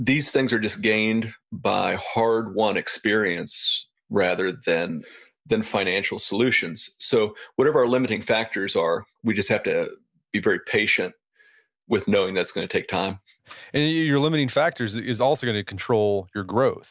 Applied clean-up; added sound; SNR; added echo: none; none; none; none.